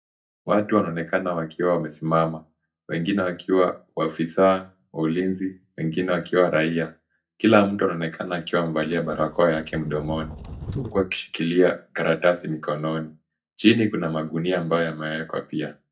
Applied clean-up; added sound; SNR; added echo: neural mask model DeepFilterNet 3.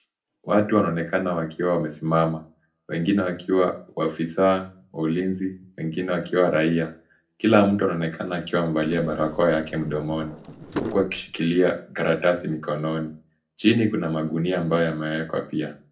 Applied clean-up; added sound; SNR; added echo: neural separator model SepFormer DNS4.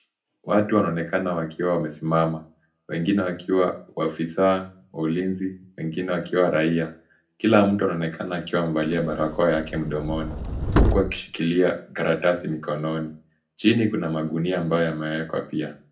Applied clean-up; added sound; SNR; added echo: none; Subway, metro, underground; 2 dB; reverberation time 0.3 s.